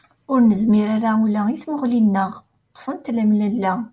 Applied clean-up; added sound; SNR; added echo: none; none; none; none.